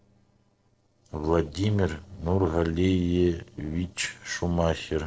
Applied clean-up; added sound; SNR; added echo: neural separator model SepFormer DNS4.